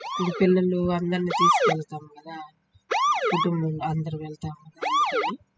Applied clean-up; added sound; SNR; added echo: classical method spectral subtraction.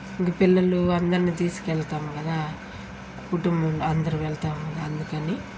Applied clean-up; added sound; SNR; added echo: none; none; none; none.